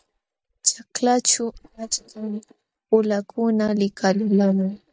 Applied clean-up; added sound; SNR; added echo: neural mask model DeepFilterNet 3.